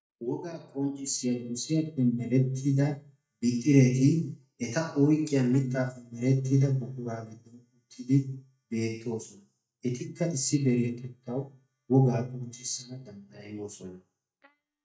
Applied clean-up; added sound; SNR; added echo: neural mask model DeepFilterNet 3.